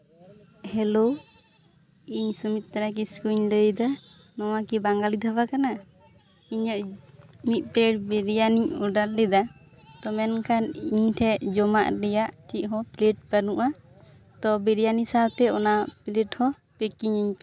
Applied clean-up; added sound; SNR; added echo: none; none; none; none.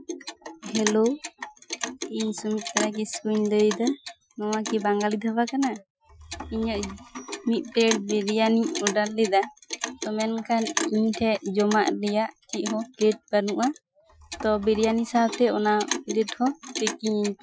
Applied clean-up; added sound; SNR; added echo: classical method Wiener filter.